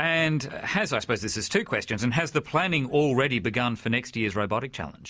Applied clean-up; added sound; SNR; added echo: none; none; none; none.